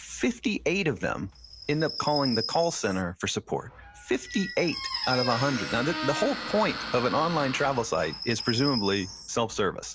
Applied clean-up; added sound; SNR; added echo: none; Chirp, tweet + Squeak; 8 dB; none.